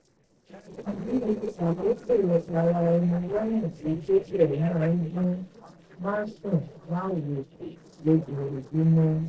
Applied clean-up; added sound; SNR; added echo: neural separator model SepFormer DNS4.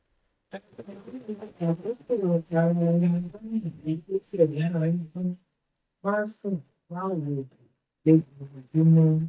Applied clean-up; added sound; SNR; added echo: neural mask model DeepFilterNet 3.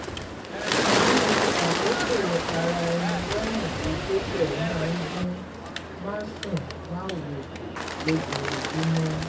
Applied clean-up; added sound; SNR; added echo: none; Bird; -2 dB; reverberation time 0.3 s.